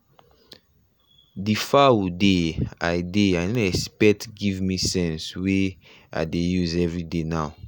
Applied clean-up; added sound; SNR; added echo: none; none; none; none.